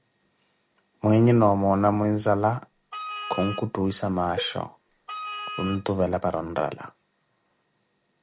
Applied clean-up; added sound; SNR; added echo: none; Cowbell + Wind instrument, woodwind instrument; 11 dB; none.